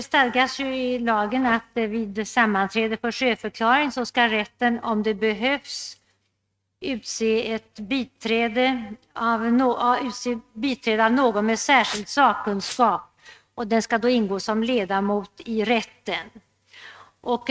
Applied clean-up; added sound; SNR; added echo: neural mask model RNNoise.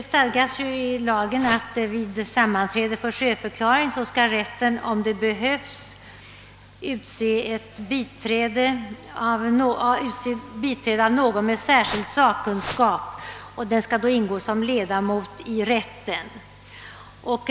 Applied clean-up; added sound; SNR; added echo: none; Whoosh, swoosh, swish; 10 dB; none.